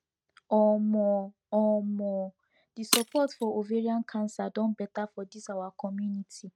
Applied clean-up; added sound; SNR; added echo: neural mask model RNNoise.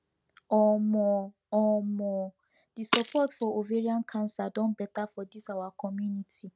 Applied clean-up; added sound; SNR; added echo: none; Shatter; 6 dB; none.